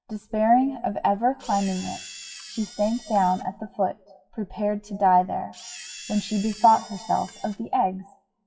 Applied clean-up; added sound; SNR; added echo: classical method WPE with log-MMSE.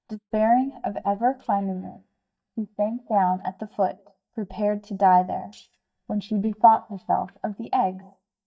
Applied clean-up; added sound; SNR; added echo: neural mask model DeepFilterNet 3.